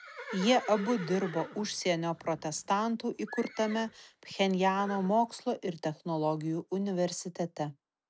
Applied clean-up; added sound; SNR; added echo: none; Livestock, farm animals, working animals; 16 dB; none.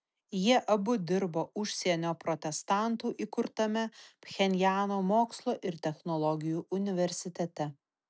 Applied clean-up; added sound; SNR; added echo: none; none; none; none.